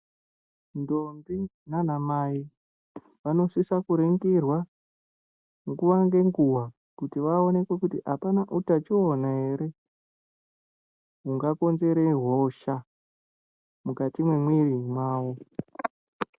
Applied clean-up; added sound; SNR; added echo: none; none; none; none.